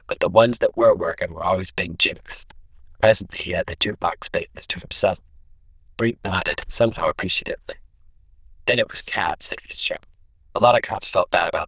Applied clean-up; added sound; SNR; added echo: neural diffusion model UNIVERSE++.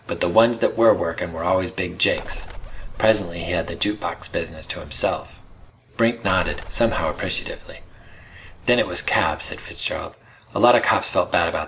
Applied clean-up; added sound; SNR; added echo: none; Bird; 12 dB; none.